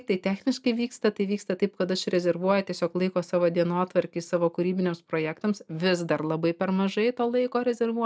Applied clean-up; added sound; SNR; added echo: none; none; none; none.